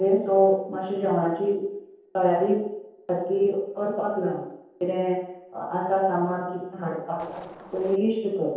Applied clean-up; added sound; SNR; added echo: neural separator model SepFormer DNS4.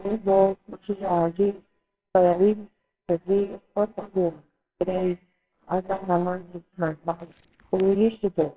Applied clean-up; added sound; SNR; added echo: neural separator model SepFormer WHAMR!.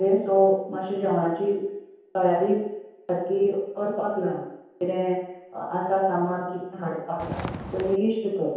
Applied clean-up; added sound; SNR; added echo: none; Walk, footsteps; 9 dB; reverberation time 0.9 s.